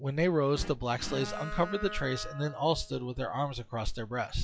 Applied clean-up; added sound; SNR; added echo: classical method log-MMSE.